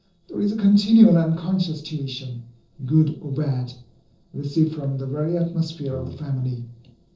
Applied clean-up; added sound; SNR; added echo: neural separator model SepFormer DNS4.